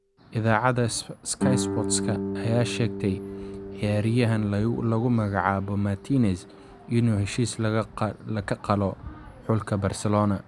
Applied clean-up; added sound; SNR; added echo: none; Guitar; 9 dB; none.